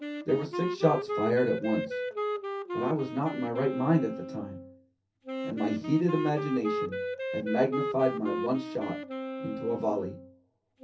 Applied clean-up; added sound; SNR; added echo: none; Wind instrument, woodwind instrument; 5 dB; reverberation time 0.3 s.